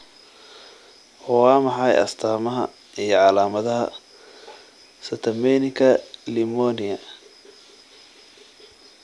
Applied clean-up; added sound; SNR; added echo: none; none; none; none.